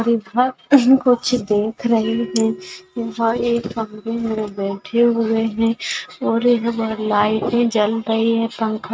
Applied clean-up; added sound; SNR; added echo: neural mask model RNNoise.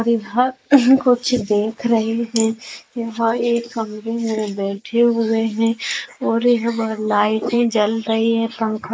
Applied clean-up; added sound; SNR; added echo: neural mask model Resemble Enhance denoiser.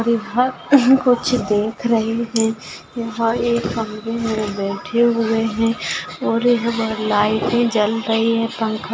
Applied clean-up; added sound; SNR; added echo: none; none; none; none.